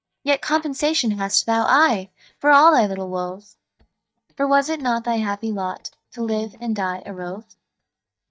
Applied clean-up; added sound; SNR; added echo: neural mask model DeepFilterNet 3.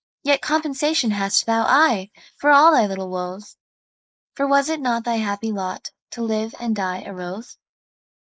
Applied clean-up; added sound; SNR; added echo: neural mask model Resemble Enhance denoiser.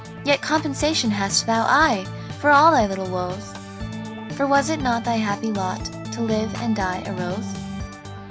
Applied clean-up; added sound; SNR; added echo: none; Organ; 9 dB; none.